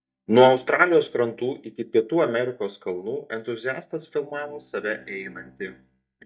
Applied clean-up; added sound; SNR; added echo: neural mask model DeepFilterNet 3.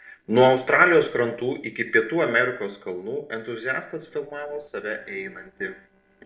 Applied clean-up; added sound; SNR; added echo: neural separator model SepFormer DNS4.